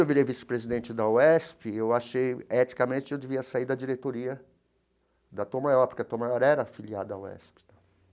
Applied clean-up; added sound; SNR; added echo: none; none; none; none.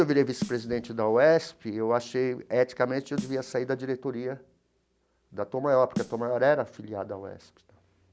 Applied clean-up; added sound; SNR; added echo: none; Snare drum; 14 dB; none.